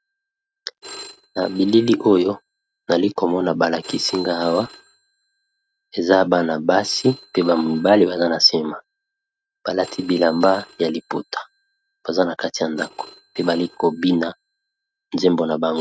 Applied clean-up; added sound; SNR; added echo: neural mask model RNNoise.